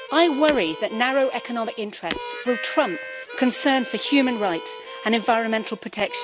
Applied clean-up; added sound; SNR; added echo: none; Harmonica + Shatter; 11 dB; none.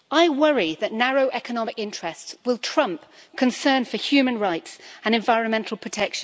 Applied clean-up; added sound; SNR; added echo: none; none; none; none.